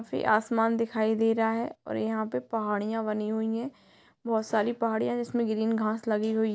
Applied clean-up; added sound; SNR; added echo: none; none; none; none.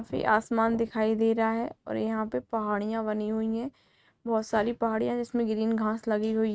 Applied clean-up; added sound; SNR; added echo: neural mask model RNNoise.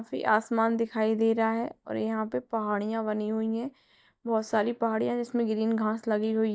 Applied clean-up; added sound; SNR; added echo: neural mask model DeepFilterNet 3.